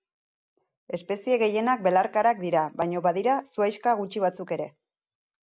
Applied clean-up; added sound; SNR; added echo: none; none; none; none.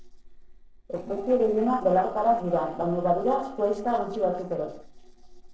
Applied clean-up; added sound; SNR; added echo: neural separator model SepFormer DNS4.